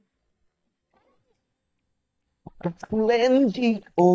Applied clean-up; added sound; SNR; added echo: neural mask model DeepFilterNet 3.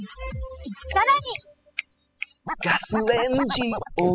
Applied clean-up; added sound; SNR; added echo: classical method spectral subtraction.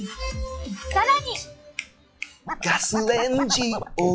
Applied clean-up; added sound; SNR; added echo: classical method log-MMSE.